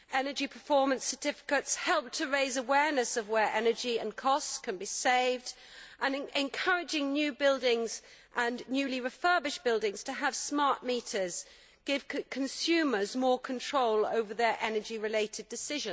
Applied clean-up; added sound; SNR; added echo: none; none; none; none.